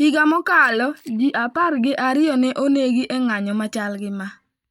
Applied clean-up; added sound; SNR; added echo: neural mask model DeepFilterNet 3.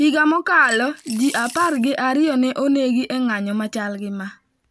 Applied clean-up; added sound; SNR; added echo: none; Coin (dropping) / Glass; 16 dB; none.